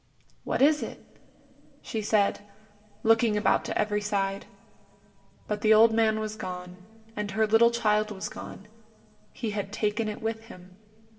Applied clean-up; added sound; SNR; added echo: none; none; none; reverberation time 2.0 s.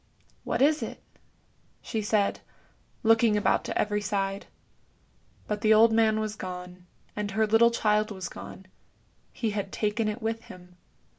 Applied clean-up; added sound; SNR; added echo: none; none; none; none.